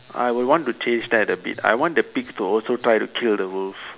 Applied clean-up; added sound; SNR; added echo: none; none; none; none.